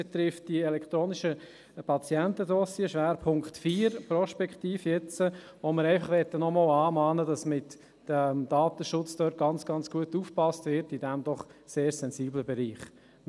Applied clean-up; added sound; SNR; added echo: none; none; none; none.